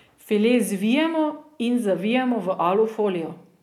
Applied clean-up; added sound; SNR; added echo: none; none; none; none.